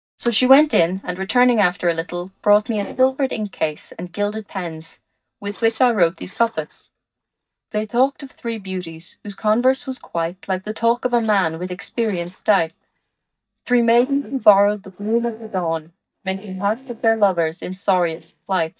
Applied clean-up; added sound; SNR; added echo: neural mask model DeepFilterNet 3.